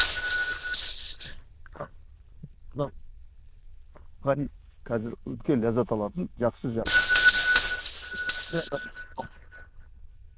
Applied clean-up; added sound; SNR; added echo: neural diffusion model UNIVERSE++.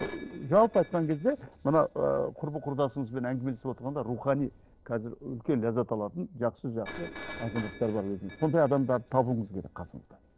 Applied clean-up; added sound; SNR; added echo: neural separator model SepFormer DNS4.